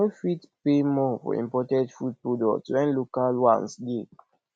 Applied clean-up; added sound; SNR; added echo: none; none; none; none.